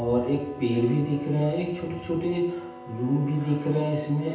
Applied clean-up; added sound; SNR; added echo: none; Wind instrument, woodwind instrument; 18 dB; reverberation time 0.9 s.